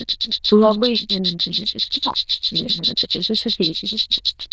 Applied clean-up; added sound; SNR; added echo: neural diffusion model UNIVERSE++.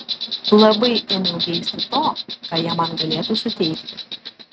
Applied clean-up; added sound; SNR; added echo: neural mask model RNNoise.